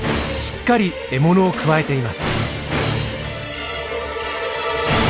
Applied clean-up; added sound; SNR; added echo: none; none; none; none.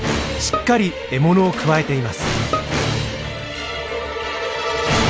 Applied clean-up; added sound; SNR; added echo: none; Bowed string instrument; 11 dB; none.